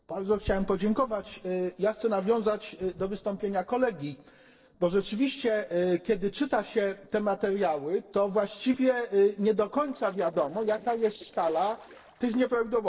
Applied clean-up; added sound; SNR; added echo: neural separator model SepFormer DNS4.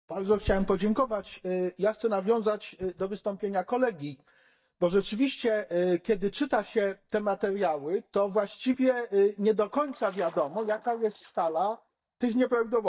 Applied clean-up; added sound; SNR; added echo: neural mask model DeepFilterNet 3.